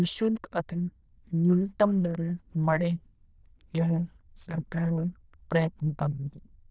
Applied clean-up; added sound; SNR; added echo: neural diffusion model UNIVERSE++.